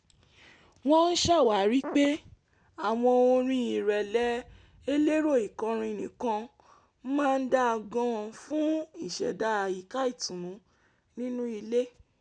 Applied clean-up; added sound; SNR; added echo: none; none; none; none.